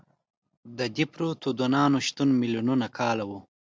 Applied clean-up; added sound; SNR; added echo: none; none; none; none.